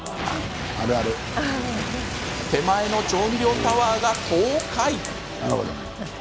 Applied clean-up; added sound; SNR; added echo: none; Breathing + Fire; 18 dB; none.